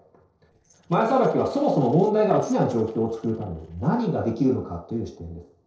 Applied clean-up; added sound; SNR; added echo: neural separator model SepFormer DNS4.